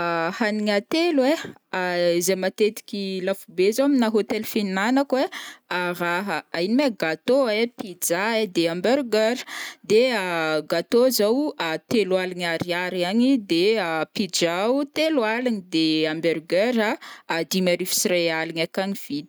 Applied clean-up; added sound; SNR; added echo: none; none; none; none.